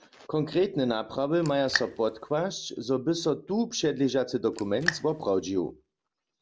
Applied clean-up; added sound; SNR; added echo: none; Raindrop; 8 dB; none.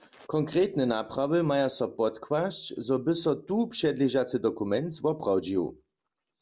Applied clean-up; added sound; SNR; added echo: none; none; none; none.